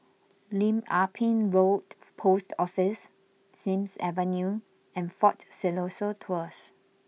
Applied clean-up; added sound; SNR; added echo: none; none; none; none.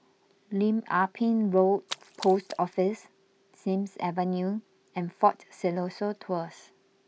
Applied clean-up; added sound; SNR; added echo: none; Splash, splatter; 15 dB; none.